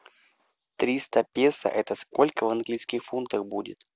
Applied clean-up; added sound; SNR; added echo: none; none; none; none.